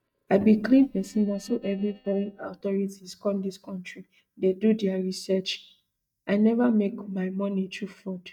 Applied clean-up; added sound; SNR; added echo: neural mask model DeepFilterNet 3.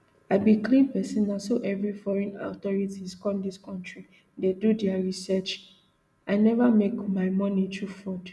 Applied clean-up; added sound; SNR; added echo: none; none; none; none.